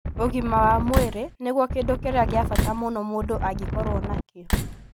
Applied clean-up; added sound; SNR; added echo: none; Slam + Wind; 1 dB; none.